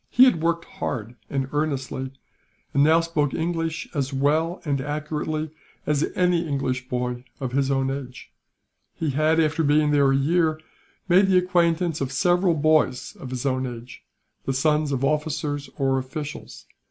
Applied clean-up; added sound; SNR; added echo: none; none; none; none.